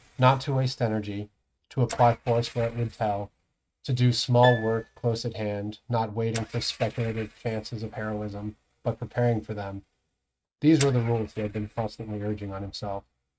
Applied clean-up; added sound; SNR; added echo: neural mask model RNNoise.